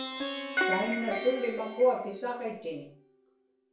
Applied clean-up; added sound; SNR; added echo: none; Plucked string instrument; 3 dB; reverberation time 0.5 s.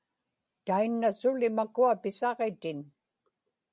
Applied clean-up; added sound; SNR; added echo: none; none; none; none.